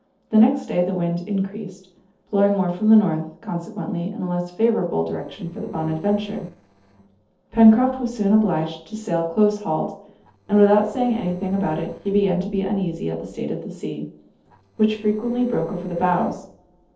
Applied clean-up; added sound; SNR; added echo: neural separator model SepFormer DNS4.